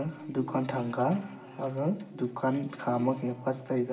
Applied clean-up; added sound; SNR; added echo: none; none; none; reverberation time 1.1 s.